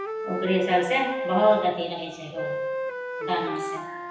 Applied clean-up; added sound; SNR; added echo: none; Wind instrument, woodwind instrument; 5 dB; reverberation time 0.9 s.